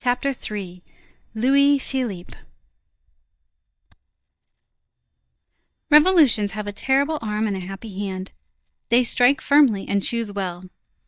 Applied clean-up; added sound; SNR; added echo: neural mask model DeepFilterNet 3.